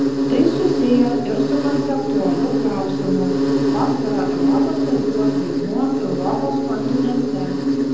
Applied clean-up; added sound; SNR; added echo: none; Insect; -5 dB; reverberation time 0.8 s.